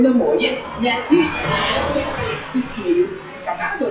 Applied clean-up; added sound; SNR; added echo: classical method WPE with log-MMSE.